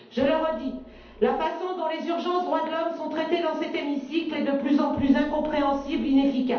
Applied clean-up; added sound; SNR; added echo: none; none; none; reverberation time 2.2 s.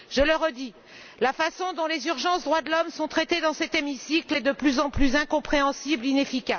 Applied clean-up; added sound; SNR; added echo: none; none; none; none.